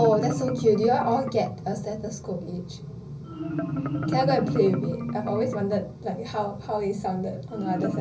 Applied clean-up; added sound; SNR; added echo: none; Marimba, xylophone; 5 dB; reverberation time 0.5 s.